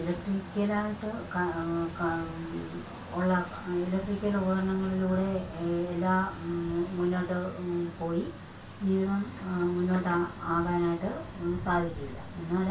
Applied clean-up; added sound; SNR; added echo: none; Truck; 12 dB; reverberation time 0.2 s.